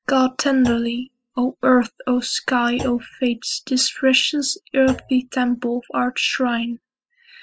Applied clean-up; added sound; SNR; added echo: classical method spectral subtraction.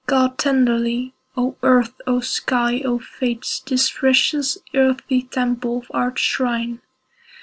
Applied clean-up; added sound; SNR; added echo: none; none; none; none.